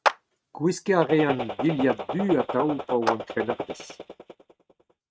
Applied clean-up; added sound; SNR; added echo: neural mask model RNNoise.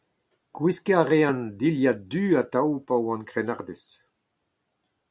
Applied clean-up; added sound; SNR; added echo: none; none; none; none.